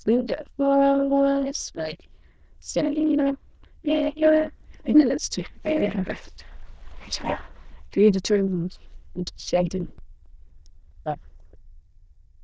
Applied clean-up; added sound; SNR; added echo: neural diffusion model UNIVERSE++.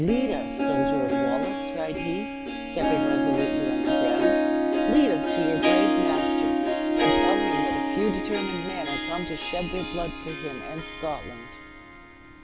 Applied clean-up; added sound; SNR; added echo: none; Harp; -4 dB; none.